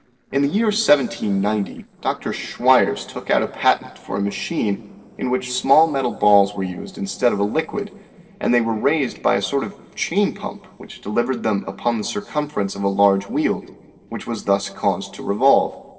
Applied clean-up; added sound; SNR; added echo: neural separator model SepFormer DNS4.